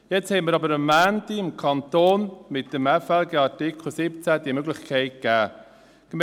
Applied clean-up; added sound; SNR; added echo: none; none; none; none.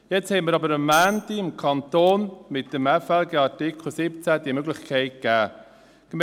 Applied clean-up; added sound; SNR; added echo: none; Tambourine; 19 dB; none.